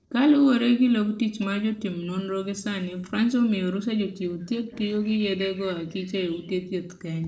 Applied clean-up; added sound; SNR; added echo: neural separator model SepFormer DNS4.